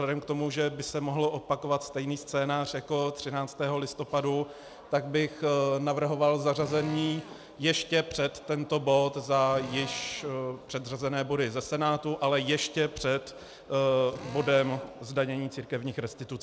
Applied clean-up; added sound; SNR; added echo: none; Drill; 16 dB; none.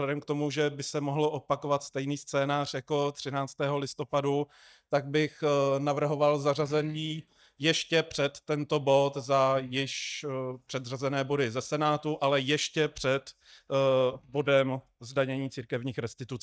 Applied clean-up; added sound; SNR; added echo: neural mask model DeepFilterNet 3.